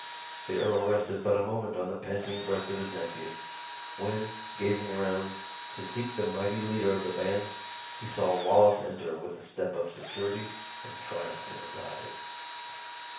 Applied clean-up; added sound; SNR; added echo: none; Engine / Drill; 8 dB; reverberation time 0.6 s.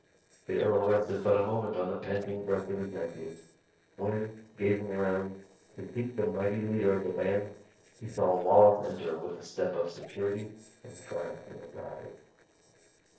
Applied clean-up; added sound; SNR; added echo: neural separator model SepFormer DNS4.